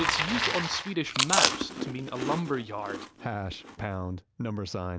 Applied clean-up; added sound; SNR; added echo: none; Bicycle + Chewing, mastication; -1 dB; none.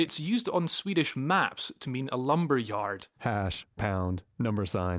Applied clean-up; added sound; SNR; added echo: none; none; none; none.